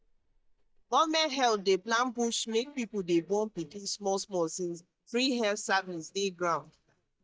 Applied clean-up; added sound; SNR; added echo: neural mask model DeepFilterNet 3.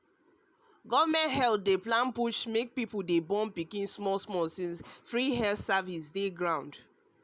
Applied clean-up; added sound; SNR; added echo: none; none; none; none.